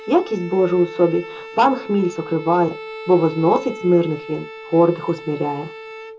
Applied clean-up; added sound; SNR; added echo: none; Bowed string instrument; 15 dB; reverberation time 0.2 s.